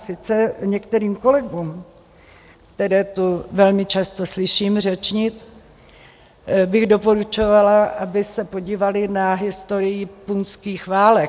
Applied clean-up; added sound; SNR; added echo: none; none; none; none.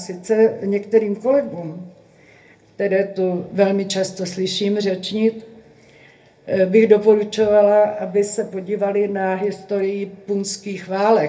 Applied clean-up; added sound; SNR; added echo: none; none; none; reverberation time 0.3 s.